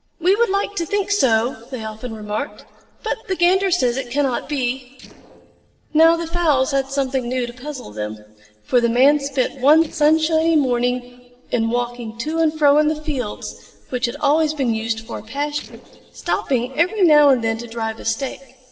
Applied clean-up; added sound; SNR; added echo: neural separator model SepFormer DNS4.